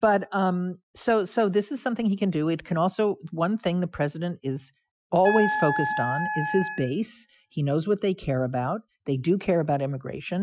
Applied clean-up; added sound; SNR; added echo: classical method Wiener filter.